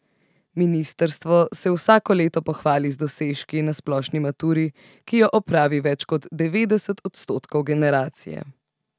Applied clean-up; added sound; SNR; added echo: none; none; none; none.